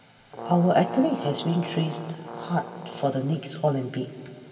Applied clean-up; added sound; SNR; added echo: none; Brass instrument; 12 dB; reverberation time 1.9 s.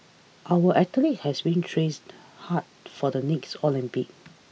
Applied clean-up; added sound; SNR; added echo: none; none; none; none.